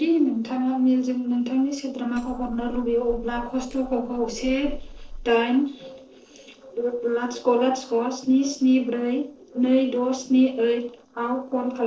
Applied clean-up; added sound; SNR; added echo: neural separator model SepFormer DNS4.